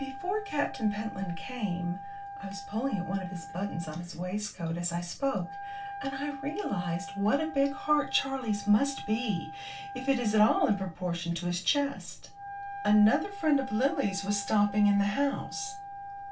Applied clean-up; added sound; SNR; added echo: none; Wind instrument, woodwind instrument; 12 dB; reverberation time 0.3 s.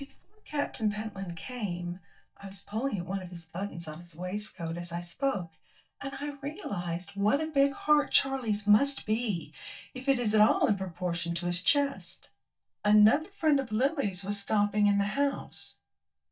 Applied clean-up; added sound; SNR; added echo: neural mask model DeepFilterNet 3.